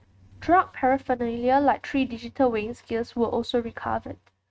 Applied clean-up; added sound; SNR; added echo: neural mask model RNNoise.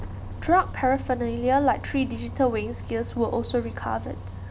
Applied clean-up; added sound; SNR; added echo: none; Bus + Explosion; 9 dB; none.